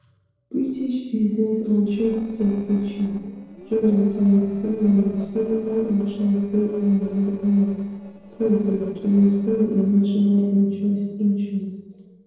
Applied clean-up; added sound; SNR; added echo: neural separator model SepFormer DNS4.